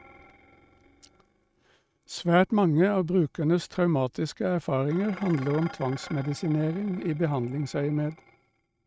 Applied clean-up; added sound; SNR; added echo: neural mask model RNNoise.